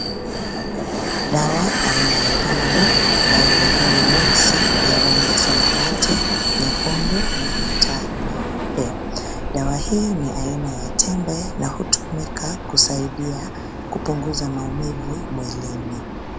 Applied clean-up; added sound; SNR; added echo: none; Vehicle; -4 dB; none.